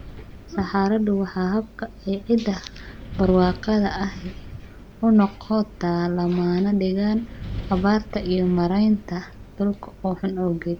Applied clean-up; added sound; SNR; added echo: none; Wind; 14 dB; none.